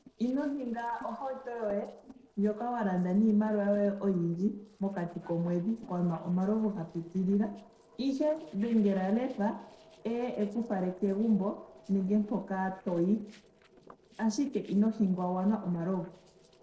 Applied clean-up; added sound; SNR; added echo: neural separator model SepFormer DNS4.